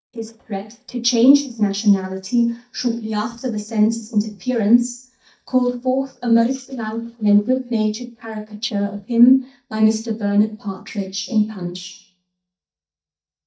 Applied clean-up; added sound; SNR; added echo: neural mask model DeepFilterNet 3.